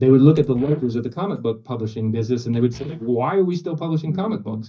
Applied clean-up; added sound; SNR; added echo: neural mask model DeepFilterNet 3.